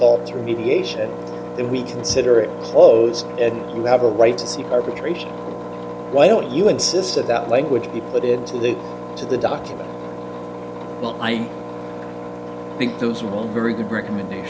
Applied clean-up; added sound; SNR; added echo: none; Engine; 10 dB; none.